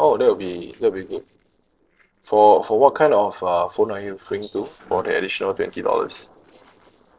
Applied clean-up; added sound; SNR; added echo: neural separator model SepFormer DNS4.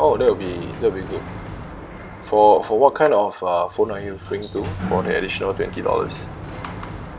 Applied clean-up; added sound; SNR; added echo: none; Sliding door; 12 dB; none.